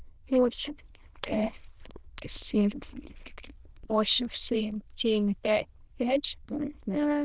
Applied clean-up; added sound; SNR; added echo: neural diffusion model UNIVERSE++.